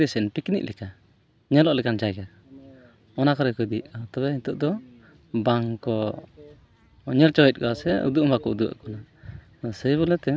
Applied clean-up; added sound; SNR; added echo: none; none; none; none.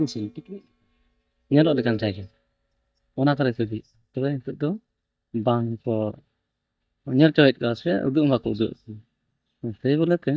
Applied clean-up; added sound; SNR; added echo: neural mask model DeepFilterNet 3.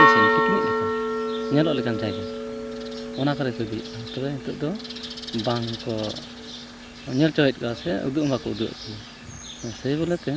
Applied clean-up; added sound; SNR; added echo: none; Church bell; 0 dB; none.